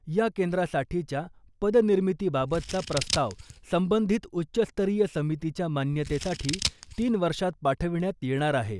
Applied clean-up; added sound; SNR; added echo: none; Scissors; 8 dB; none.